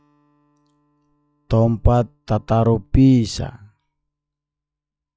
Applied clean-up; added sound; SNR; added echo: classical method log-MMSE.